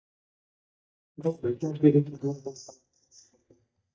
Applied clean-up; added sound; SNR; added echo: neural mask model DeepFilterNet 3.